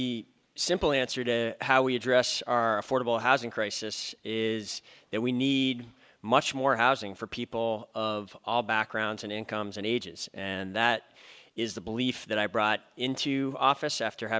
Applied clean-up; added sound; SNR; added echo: none; none; none; none.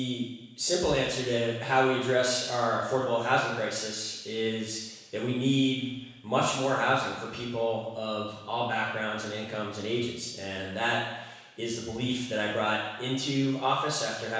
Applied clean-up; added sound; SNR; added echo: none; none; none; reverberation time 1.1 s.